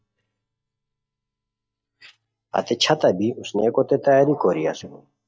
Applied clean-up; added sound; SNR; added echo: neural mask model DeepFilterNet 3.